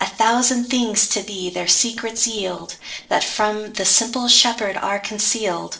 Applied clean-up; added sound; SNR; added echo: neural separator model SepFormer DNS4.